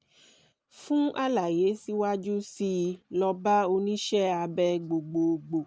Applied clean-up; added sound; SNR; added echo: none; none; none; none.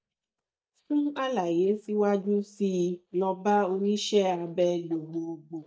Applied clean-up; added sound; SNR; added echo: neural mask model DeepFilterNet 3.